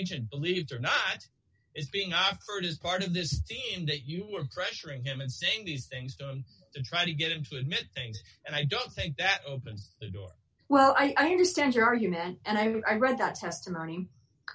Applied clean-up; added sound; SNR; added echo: none; none; none; none.